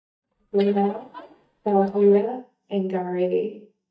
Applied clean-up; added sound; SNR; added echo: neural mask model DeepFilterNet 3.